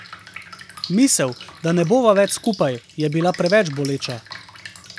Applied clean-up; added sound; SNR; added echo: none; Drip; 17 dB; none.